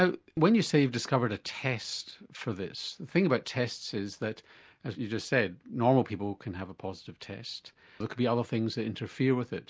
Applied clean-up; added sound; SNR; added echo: none; none; none; none.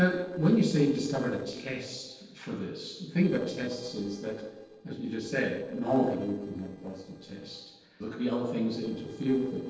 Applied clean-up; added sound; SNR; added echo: neural separator model SepFormer DNS4.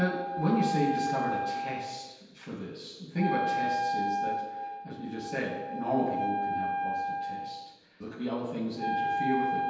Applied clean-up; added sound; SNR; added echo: none; Wind instrument, woodwind instrument; 0 dB; reverberation time 1.2 s.